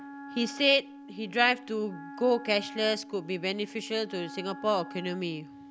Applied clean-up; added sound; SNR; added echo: none; Wind instrument, woodwind instrument; 14 dB; none.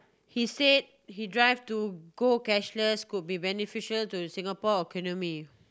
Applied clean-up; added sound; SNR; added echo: none; none; none; none.